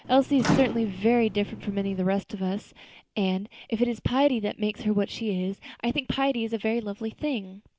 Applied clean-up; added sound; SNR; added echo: none; Microwave oven; 8 dB; none.